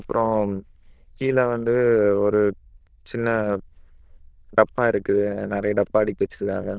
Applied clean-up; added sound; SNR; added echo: neural diffusion model UNIVERSE++.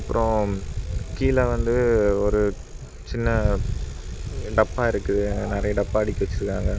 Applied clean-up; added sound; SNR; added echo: none; Bicycle; 3 dB; none.